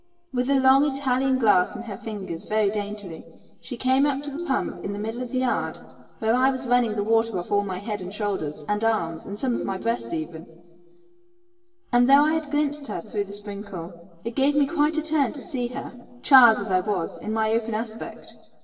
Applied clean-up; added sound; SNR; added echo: neural separator model SepFormer DNS4.